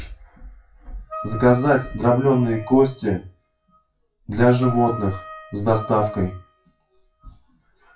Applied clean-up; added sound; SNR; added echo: classical method WPE with log-MMSE.